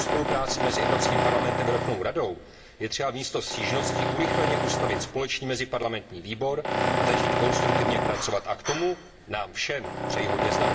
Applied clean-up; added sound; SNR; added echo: none; Tools; -2 dB; reverberation time 2.5 s.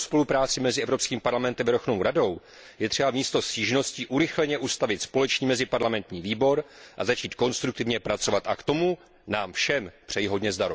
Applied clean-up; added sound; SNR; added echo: none; none; none; none.